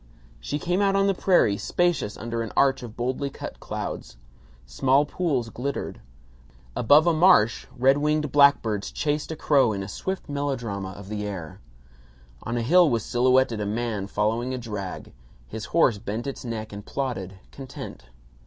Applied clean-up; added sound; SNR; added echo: none; none; none; none.